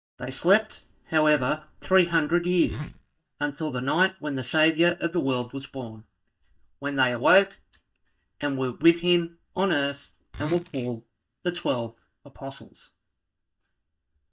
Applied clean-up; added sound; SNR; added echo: neural mask model DeepFilterNet 3.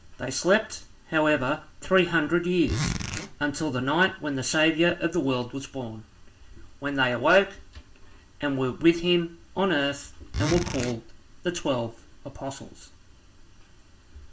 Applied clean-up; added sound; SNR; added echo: none; Zipper (clothing); 4 dB; reverberation time 0.2 s.